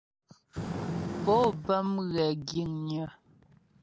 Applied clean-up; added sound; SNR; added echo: none; Fire; 8 dB; none.